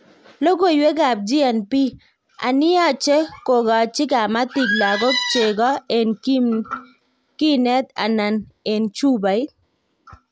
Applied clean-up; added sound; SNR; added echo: none; none; none; none.